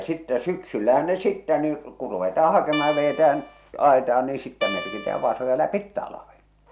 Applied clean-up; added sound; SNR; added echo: none; Guitar; 9 dB; none.